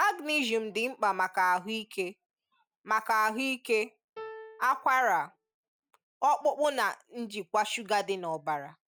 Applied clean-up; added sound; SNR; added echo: none; Piano; 17 dB; none.